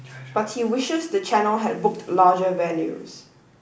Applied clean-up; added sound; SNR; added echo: none; none; none; none.